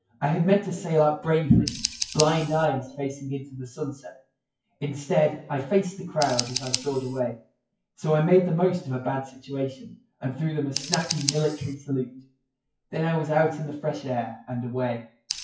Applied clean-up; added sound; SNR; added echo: classical method WPE with log-MMSE.